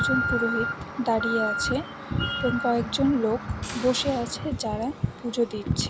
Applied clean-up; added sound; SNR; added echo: none; Alarm; 5 dB; none.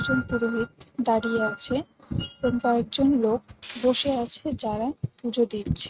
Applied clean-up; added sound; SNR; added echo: neural mask model RNNoise.